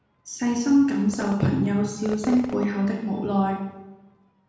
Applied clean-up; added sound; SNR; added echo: none; Fireworks; 18 dB; reverberation time 1.0 s.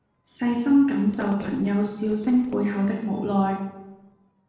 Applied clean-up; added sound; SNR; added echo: neural separator model SepFormer DNS4.